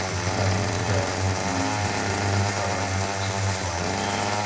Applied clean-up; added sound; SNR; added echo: none; Engine starting; -3 dB; reverberation time 0.9 s.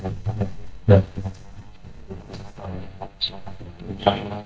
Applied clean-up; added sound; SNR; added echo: neural mask model DeepFilterNet 3.